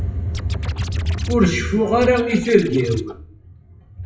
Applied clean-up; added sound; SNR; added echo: classical method WPE with log-MMSE.